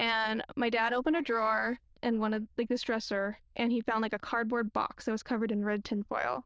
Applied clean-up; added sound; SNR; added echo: neural diffusion model UNIVERSE++.